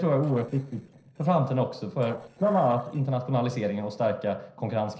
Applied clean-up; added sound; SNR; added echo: neural separator model SepFormer DNS4.